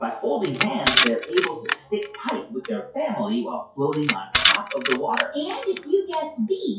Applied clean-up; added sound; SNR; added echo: classical method WPE with log-MMSE.